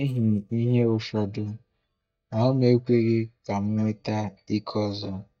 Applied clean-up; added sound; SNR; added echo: neural mask model DeepFilterNet 3.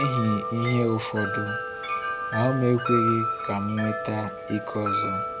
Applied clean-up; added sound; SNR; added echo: none; Wind chime; 3 dB; none.